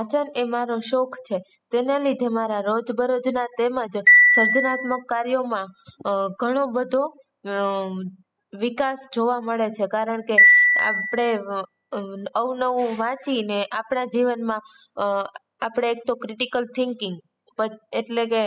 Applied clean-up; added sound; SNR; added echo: classical method spectral subtraction.